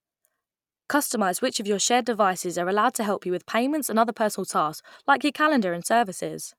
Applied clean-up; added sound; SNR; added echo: none; none; none; none.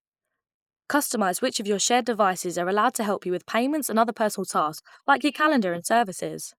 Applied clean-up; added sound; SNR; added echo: neural mask model Resemble Enhance denoiser.